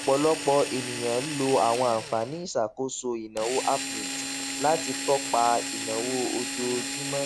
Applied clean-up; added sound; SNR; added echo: none; Drill; 6 dB; none.